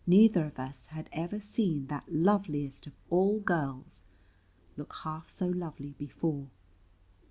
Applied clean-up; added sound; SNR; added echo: none; none; none; none.